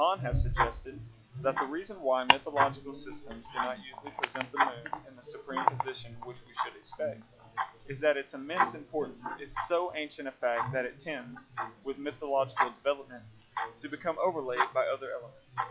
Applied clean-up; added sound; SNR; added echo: classical method log-MMSE.